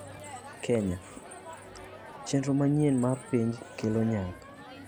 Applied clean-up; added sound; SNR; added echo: none; Crowd; 15 dB; none.